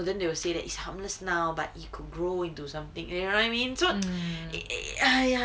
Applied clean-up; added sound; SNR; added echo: none; none; none; none.